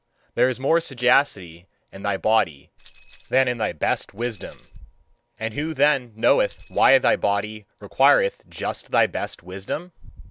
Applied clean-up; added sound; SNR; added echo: none; Tambourine; 11 dB; none.